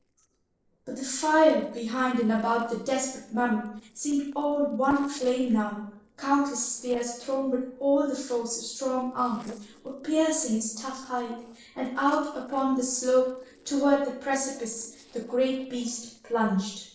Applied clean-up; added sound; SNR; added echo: neural separator model SepFormer DNS4.